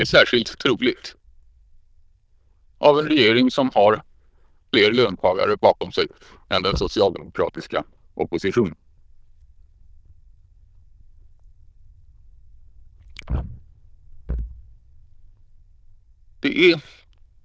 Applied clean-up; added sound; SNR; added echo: neural diffusion model UNIVERSE++.